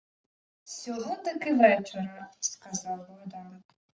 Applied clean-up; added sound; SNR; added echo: none; none; none; none.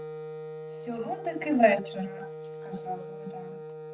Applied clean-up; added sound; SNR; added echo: none; Wind instrument, woodwind instrument; 9 dB; none.